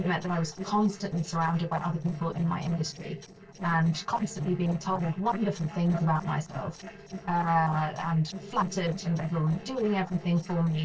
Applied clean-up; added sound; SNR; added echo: neural separator model SepFormer DNS4.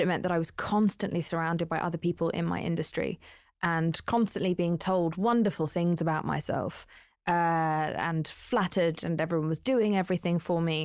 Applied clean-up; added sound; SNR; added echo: none; none; none; none.